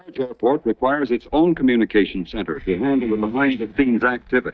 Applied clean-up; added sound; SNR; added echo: neural mask model DeepFilterNet 3.